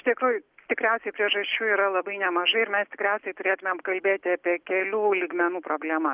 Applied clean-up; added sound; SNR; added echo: none; none; none; none.